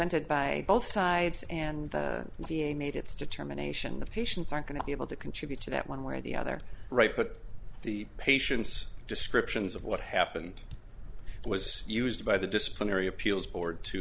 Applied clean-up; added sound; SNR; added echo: none; none; none; none.